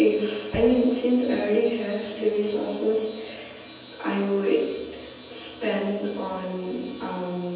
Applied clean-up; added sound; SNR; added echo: none; Bass drum; 16 dB; reverberation time 1.1 s.